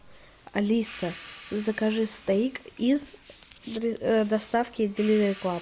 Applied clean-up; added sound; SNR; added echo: none; Hi-hat; 20 dB; none.